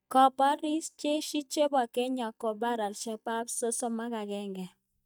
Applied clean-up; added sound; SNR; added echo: neural mask model DeepFilterNet 3.